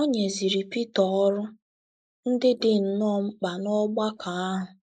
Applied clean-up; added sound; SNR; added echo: neural mask model Resemble Enhance denoiser.